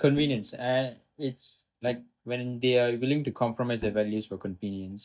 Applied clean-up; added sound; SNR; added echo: neural mask model DeepFilterNet 3.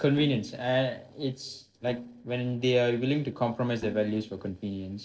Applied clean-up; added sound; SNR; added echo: neural separator model SepFormer DNS4.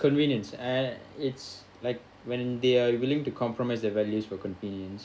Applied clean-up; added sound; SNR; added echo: none; none; none; none.